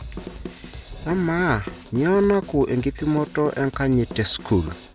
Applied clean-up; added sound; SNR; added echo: none; Drum kit; 14 dB; none.